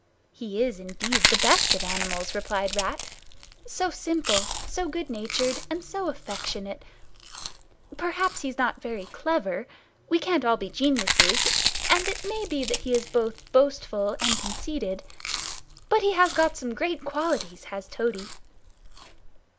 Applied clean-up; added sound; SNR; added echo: none; Chewing, mastication; 3 dB; none.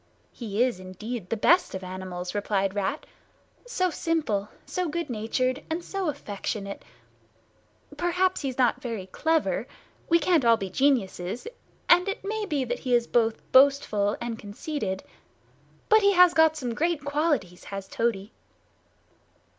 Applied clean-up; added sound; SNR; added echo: none; none; none; none.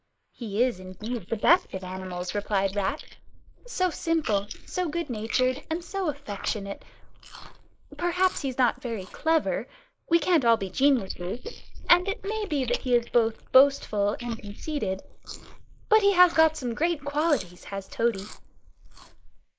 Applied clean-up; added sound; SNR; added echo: neural mask model Resemble Enhance denoiser.